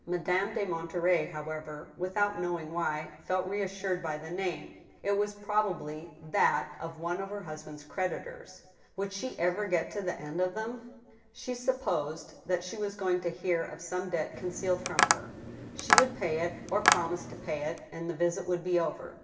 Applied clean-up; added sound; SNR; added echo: none; Tap; -2 dB; reverberation time 1.0 s.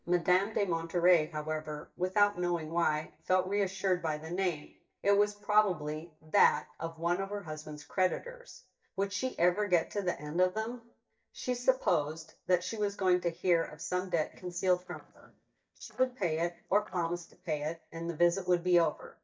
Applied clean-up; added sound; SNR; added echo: neural mask model DeepFilterNet 3.